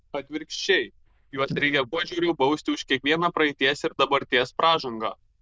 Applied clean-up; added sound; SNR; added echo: neural diffusion model UNIVERSE++.